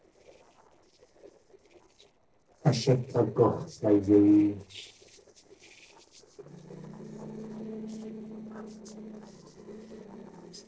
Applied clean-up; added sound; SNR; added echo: neural separator model SepFormer DNS4.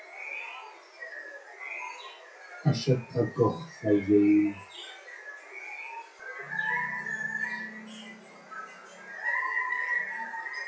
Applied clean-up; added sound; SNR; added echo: classical method WPE with log-MMSE.